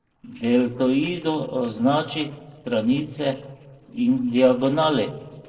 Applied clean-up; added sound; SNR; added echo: neural separator model SepFormer DNS4.